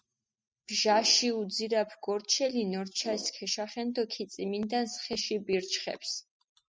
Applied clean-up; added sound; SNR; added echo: classical method spectral subtraction.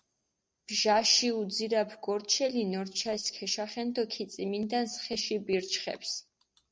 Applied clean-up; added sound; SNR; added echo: neural separator model SepFormer DNS4.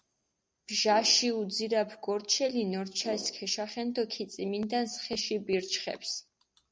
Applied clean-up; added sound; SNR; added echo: none; Brass instrument; 17 dB; none.